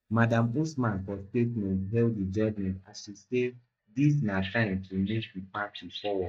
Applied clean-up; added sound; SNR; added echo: neural mask model DeepFilterNet 3.